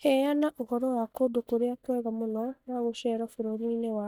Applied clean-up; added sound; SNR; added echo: neural mask model DeepFilterNet 3.